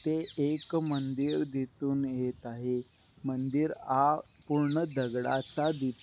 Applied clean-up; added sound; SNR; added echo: none; Bird vocalization, bird call, bird song; 17 dB; none.